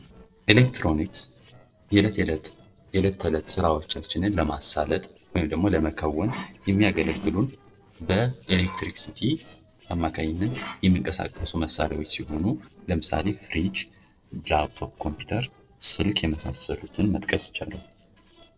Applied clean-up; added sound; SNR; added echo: neural separator model SepFormer DNS4.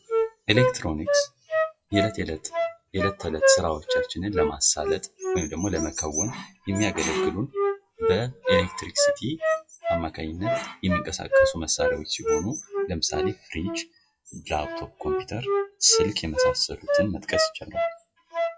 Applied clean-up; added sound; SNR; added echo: classical method WPE with log-MMSE.